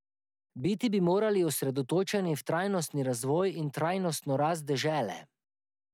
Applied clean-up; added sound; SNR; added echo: none; none; none; none.